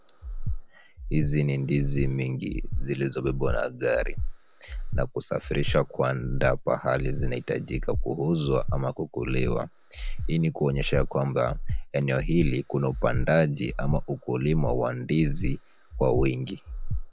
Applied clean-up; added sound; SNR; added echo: none; Breathing; 3 dB; none.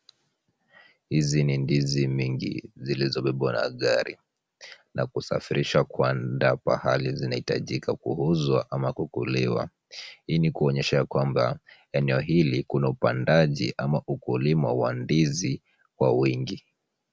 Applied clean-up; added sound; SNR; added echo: none; none; none; none.